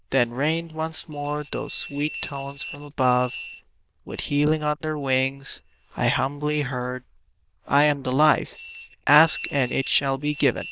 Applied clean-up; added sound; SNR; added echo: neural diffusion model UNIVERSE++.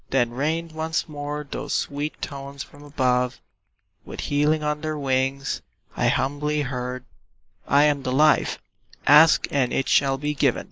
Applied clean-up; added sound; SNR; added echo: neural mask model Resemble Enhance denoiser.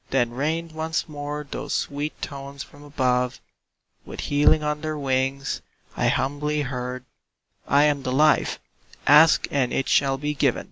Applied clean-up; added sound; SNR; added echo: none; none; none; none.